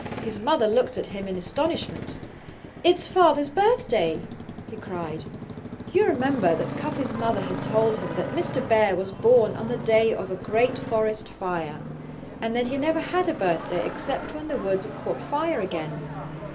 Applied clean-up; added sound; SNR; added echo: none; Motorcycle; 9 dB; reverberation time 0.2 s.